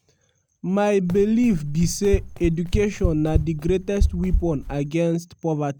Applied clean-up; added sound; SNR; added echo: none; Run; 3 dB; none.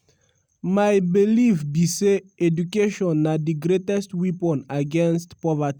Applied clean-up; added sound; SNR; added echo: none; none; none; none.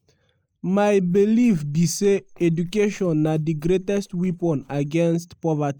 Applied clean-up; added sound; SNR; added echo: neural mask model Resemble Enhance denoiser.